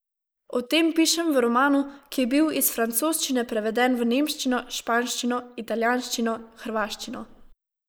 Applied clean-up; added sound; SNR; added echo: neural mask model Resemble Enhance denoiser.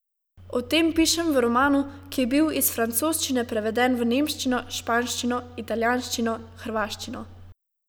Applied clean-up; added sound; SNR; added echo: none; none; none; none.